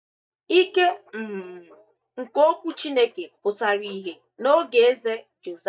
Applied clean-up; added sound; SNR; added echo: neural mask model DeepFilterNet 3.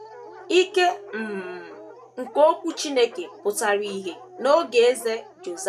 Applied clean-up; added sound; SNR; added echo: none; Dog; 19 dB; none.